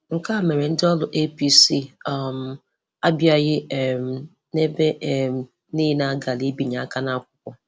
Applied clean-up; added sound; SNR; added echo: none; none; none; none.